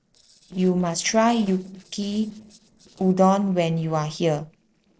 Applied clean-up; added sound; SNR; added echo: neural separator model SepFormer DNS4.